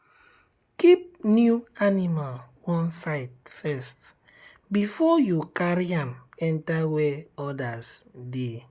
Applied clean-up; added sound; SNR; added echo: none; none; none; none.